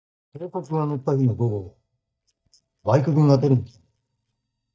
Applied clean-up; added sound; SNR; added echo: neural mask model DeepFilterNet 3.